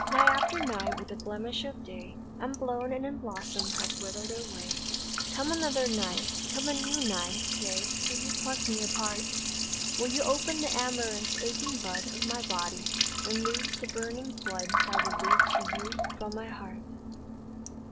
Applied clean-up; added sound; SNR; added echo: none; Liquid; -4 dB; none.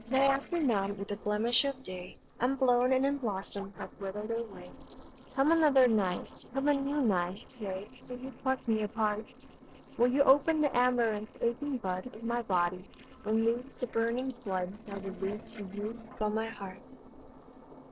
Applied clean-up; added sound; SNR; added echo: neural separator model SepFormer DNS4.